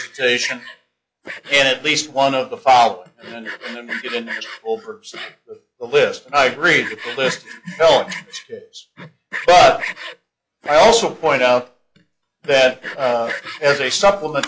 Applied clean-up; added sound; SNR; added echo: classical method log-MMSE.